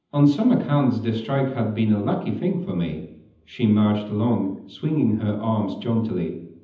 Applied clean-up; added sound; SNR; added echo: none; none; none; reverberation time 0.8 s.